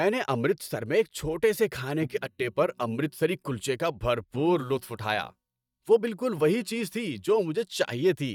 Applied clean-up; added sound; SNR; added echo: neural mask model DeepFilterNet 3.